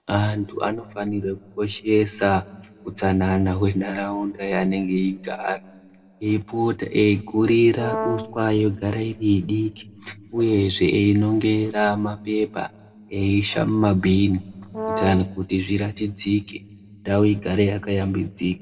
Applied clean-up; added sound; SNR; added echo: none; Brass instrument; 7 dB; reverberation time 1.3 s.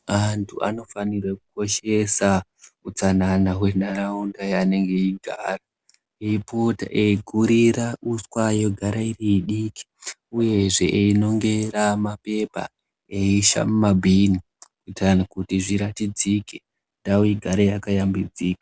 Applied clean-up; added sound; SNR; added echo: none; none; none; none.